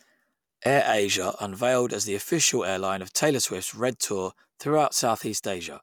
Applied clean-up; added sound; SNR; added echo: none; none; none; none.